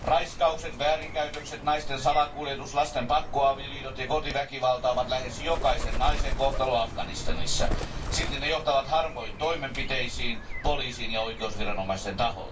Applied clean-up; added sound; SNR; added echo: none; Bird; 5 dB; reverberation time 0.2 s.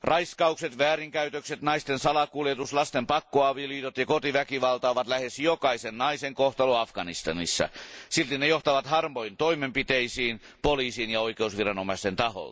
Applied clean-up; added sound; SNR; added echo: none; none; none; none.